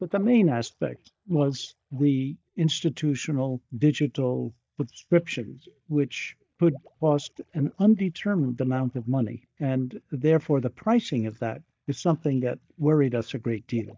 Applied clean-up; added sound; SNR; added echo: neural mask model DeepFilterNet 3.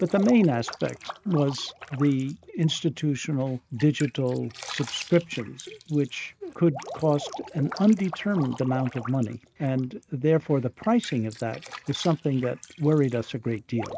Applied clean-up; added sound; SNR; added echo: neural mask model RNNoise.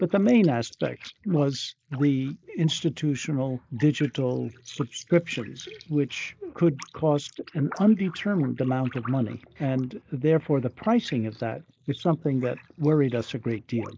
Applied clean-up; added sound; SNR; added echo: neural mask model Resemble Enhance denoiser.